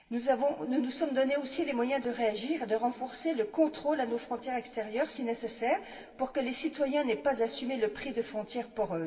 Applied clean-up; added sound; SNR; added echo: none; none; none; reverberation time 1.9 s.